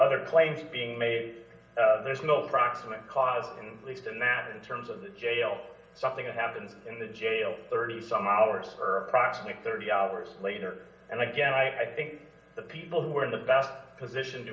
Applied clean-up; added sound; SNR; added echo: none; none; none; reverberation time 0.9 s.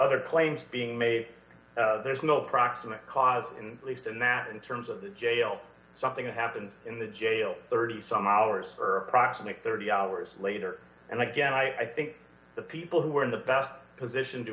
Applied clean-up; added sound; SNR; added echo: none; none; none; none.